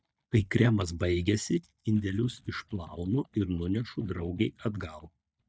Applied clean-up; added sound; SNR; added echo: neural mask model DeepFilterNet 3.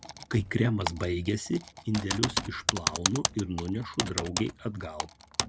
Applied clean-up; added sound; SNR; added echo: none; Typing; 3 dB; none.